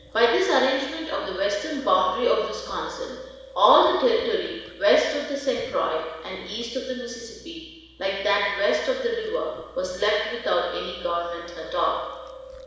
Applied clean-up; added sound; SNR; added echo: none; Chewing, mastication; 20 dB; reverberation time 1.1 s.